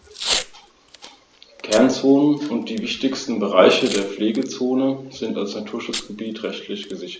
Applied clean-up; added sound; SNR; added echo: none; Packing tape, duct tape / Tearing; 13 dB; none.